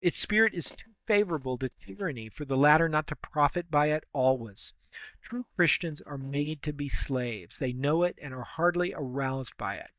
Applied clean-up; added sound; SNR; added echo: neural mask model DeepFilterNet 3.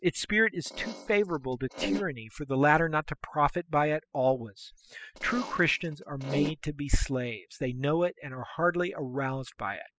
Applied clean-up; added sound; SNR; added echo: classical method spectral subtraction.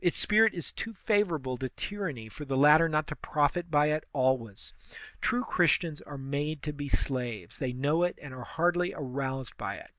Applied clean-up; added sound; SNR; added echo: none; none; none; none.